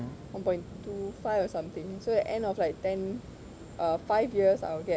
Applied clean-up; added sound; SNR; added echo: none; none; none; none.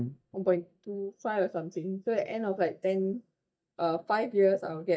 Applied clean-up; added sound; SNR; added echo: neural mask model DeepFilterNet 3.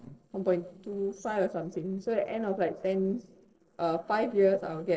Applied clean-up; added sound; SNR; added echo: neural separator model SepFormer DNS4.